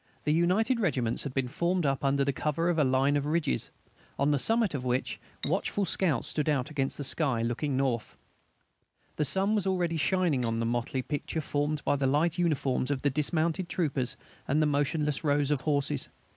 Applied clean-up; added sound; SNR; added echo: neural mask model Resemble Enhance denoiser.